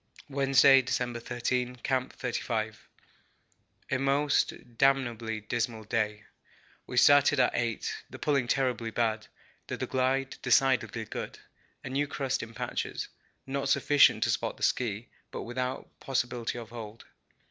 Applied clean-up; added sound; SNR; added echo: none; none; none; none.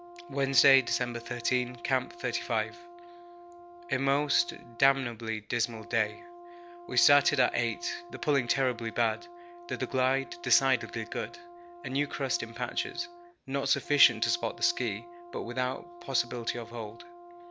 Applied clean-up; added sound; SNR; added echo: none; Brass instrument; 16 dB; none.